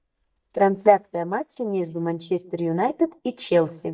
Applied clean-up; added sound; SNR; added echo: neural mask model DeepFilterNet 3.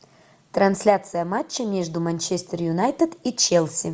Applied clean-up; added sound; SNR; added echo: none; none; none; none.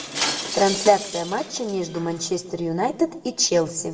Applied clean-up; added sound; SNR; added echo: none; Shatter; 9 dB; reverberation time 0.9 s.